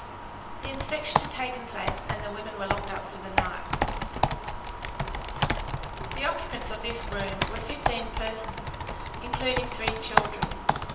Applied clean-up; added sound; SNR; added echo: none; Computer keyboard; -5 dB; reverberation time 0.9 s.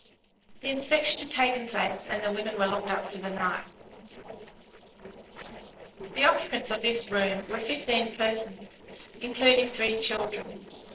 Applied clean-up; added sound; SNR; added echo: neural separator model SepFormer DNS4.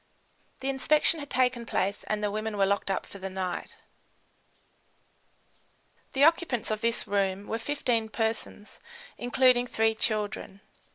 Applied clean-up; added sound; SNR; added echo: none; none; none; none.